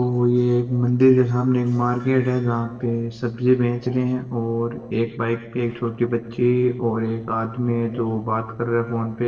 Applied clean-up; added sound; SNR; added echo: neural separator model SepFormer DNS4.